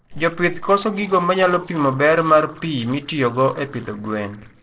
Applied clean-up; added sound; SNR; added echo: neural separator model SepFormer DNS4.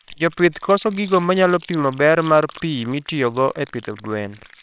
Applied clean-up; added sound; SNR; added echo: neural separator model SepFormer WHAMR!.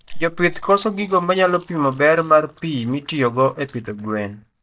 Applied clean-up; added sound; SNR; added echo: neural mask model DeepFilterNet 3.